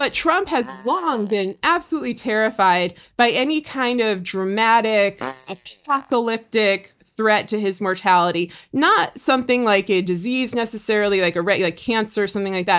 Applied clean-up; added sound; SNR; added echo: neural mask model DeepFilterNet 3.